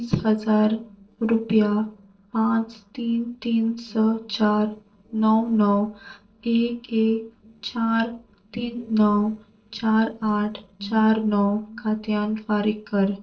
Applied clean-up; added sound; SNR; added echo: neural separator model SepFormer DNS4.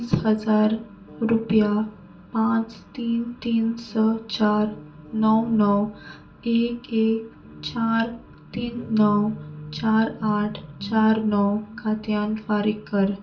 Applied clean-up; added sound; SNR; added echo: none; Guitar; 17 dB; reverberation time 0.3 s.